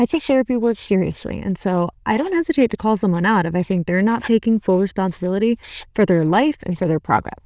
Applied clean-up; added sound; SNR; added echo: neural diffusion model UNIVERSE++.